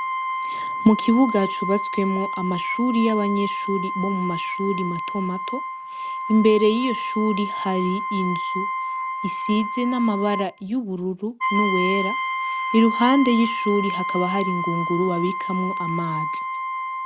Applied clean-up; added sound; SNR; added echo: none; Brass instrument; 4 dB; none.